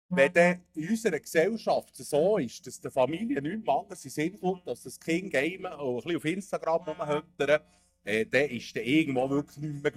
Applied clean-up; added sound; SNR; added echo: neural mask model DeepFilterNet 3.